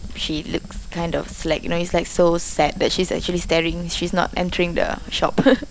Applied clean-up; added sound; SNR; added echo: none; Fire; 10 dB; none.